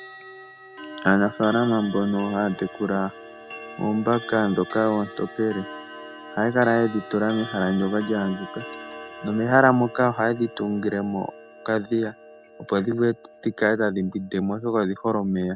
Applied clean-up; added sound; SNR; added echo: none; Clock; 16 dB; none.